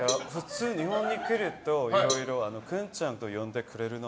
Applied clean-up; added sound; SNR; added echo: none; Cowbell; 11 dB; none.